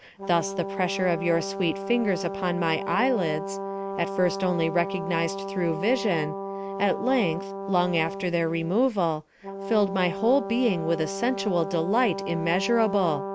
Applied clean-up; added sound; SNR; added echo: none; Brass instrument; 7 dB; none.